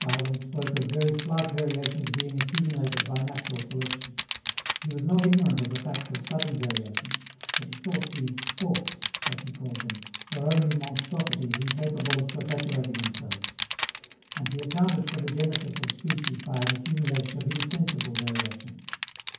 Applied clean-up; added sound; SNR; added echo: none; Crushing; 0 dB; reverberation time 0.9 s.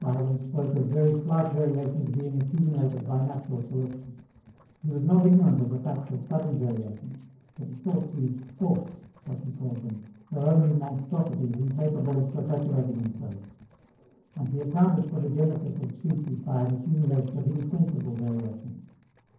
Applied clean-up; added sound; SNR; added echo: neural separator model SepFormer DNS4.